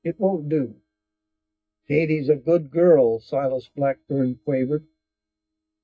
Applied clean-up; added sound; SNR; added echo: neural mask model DeepFilterNet 3.